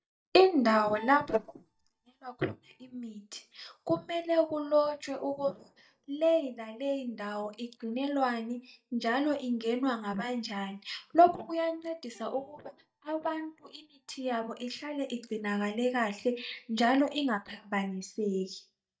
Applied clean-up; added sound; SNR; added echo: neural mask model DeepFilterNet 3.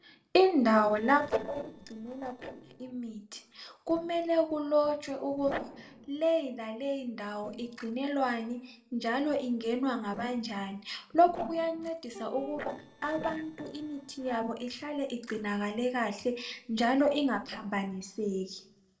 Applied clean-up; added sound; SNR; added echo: neural separator model SepFormer DNS4.